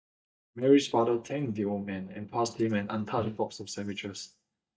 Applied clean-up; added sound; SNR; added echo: neural mask model DeepFilterNet 3.